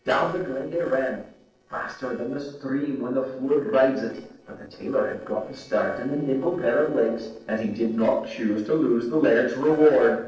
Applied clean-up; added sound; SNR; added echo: neural separator model SepFormer DNS4.